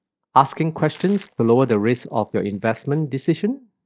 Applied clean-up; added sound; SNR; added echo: neural mask model DeepFilterNet 3.